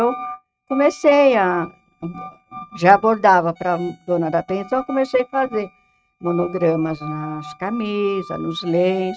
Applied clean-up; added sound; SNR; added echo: neural mask model RNNoise.